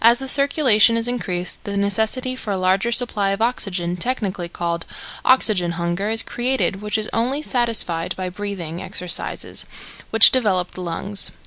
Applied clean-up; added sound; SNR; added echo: none; none; none; none.